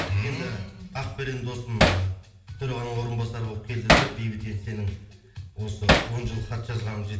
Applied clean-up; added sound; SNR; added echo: none; Hammer; -1 dB; reverberation time 0.8 s.